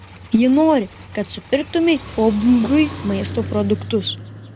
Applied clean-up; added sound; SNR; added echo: none; Car; 13 dB; none.